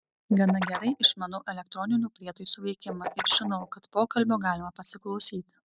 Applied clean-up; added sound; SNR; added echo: neural mask model RNNoise.